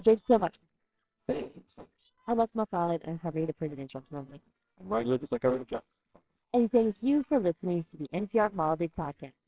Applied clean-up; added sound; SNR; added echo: neural separator model SepFormer WHAMR!.